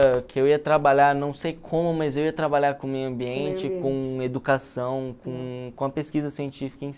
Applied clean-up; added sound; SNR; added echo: none; none; none; none.